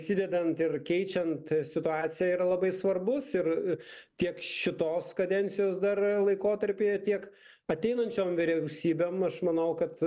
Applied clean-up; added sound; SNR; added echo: none; none; none; none.